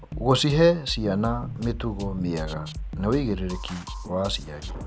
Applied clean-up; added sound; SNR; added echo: none; Drum kit; 9 dB; none.